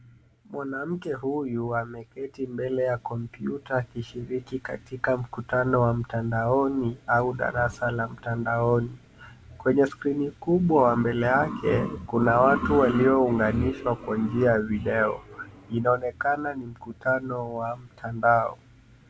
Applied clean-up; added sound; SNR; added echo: none; none; none; none.